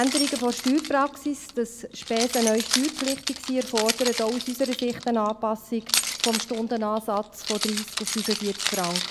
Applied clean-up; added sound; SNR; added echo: none; Keys jangling; 5 dB; none.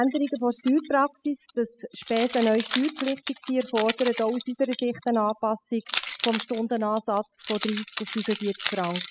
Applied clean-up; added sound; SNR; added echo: classical method spectral subtraction.